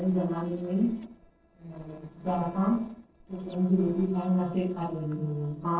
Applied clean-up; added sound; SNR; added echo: neural separator model SepFormer DNS4.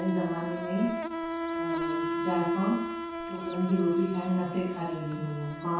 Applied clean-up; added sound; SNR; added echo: none; Insect; 4 dB; reverberation time 0.6 s.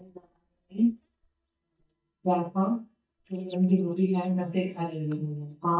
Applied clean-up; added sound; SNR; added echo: neural mask model DeepFilterNet 3.